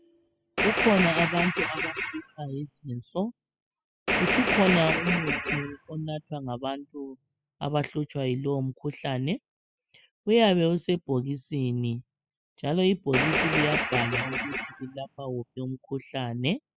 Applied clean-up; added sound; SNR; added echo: classical method spectral subtraction.